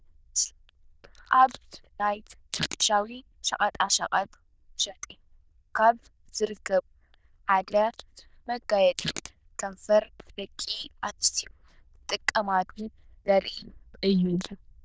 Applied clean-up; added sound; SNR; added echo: neural diffusion model UNIVERSE++.